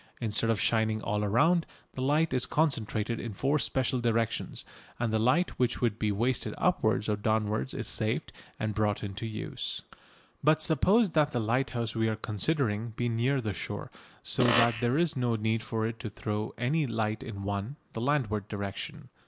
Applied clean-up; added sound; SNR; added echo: none; Fart; 3 dB; none.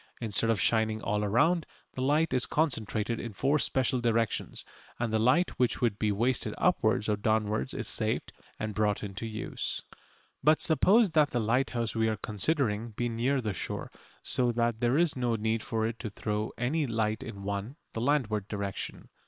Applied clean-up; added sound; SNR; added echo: neural separator model SepFormer WHAM!.